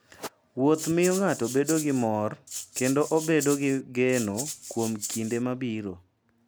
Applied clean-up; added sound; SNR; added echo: none; Rattle (instrument); 11 dB; none.